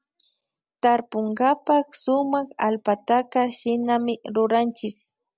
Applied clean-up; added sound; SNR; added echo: none; none; none; none.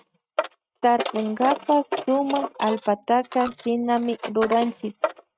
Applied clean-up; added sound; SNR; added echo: neural mask model RNNoise.